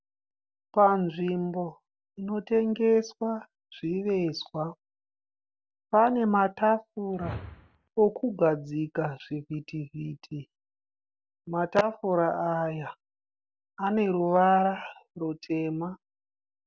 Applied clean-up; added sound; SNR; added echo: none; Whoosh, swoosh, swish; 15 dB; none.